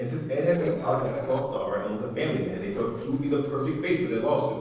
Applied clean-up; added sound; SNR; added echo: neural separator model SepFormer DNS4.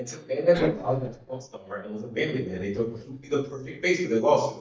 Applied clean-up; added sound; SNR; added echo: neural mask model DeepFilterNet 3.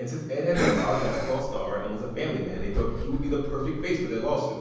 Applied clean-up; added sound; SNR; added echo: none; Breathing; 3 dB; reverberation time 1.1 s.